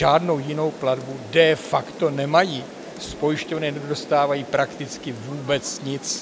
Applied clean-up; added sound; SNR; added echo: none; Rain; 15 dB; none.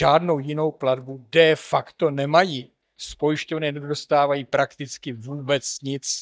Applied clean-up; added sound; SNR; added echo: neural mask model DeepFilterNet 3.